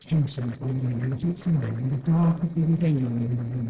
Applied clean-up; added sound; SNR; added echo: neural separator model SepFormer DNS4.